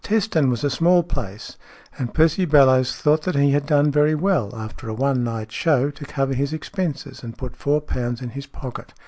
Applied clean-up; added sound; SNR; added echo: none; none; none; none.